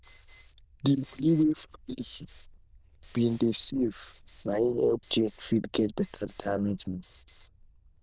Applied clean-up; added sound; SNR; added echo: neural diffusion model UNIVERSE++.